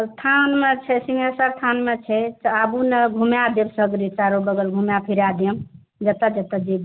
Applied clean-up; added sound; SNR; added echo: none; none; none; none.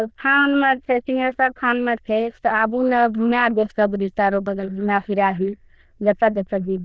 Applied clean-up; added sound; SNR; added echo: neural diffusion model UNIVERSE++.